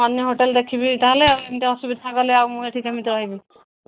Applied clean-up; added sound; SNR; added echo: neural mask model DeepFilterNet 3.